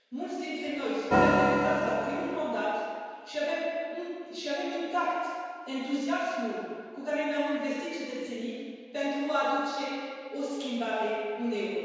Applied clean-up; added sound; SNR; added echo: none; Organ; -3 dB; reverberation time 1.9 s.